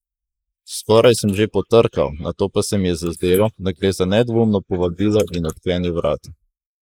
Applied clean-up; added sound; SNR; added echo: neural mask model Resemble Enhance denoiser.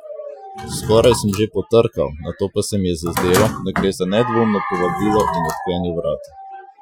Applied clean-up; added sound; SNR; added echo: classical method Wiener filter.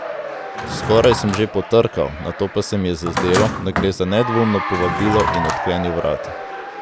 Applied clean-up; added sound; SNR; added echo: none; Applause / Cheering + Drawer open or close; 5 dB; none.